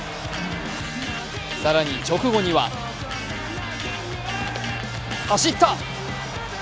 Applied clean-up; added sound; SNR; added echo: none; Electric guitar; 10 dB; none.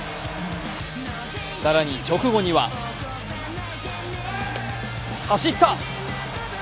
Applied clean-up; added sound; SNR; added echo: none; none; none; none.